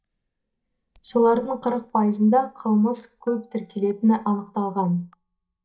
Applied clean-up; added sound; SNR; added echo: neural mask model DeepFilterNet 3.